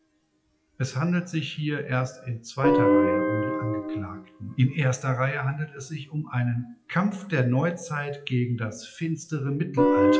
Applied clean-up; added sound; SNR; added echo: classical method WPE with log-MMSE.